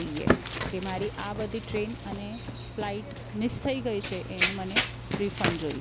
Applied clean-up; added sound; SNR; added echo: none; Run; -1 dB; none.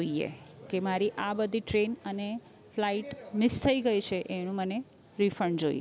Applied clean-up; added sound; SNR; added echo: none; none; none; none.